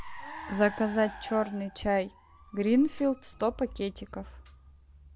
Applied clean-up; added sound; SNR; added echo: none; Car; 16 dB; none.